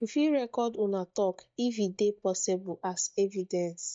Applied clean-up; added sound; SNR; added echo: neural mask model DeepFilterNet 3.